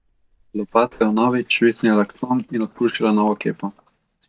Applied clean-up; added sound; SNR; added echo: neural mask model DeepFilterNet 3.